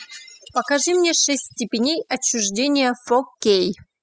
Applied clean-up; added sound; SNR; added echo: classical method spectral subtraction.